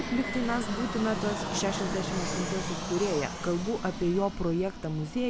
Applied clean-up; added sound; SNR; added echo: none; Fixed-wing aircraft, airplane; 5 dB; none.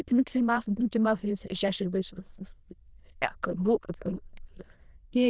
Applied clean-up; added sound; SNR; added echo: neural diffusion model UNIVERSE++.